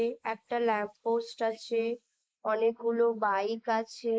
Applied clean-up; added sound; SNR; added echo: neural mask model Resemble Enhance denoiser.